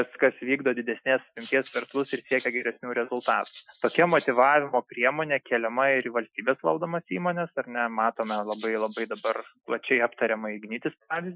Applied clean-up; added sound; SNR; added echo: classical method Wiener filter.